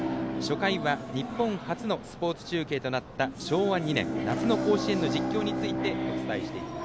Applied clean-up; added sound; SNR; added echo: none; Bowed string instrument; 4 dB; none.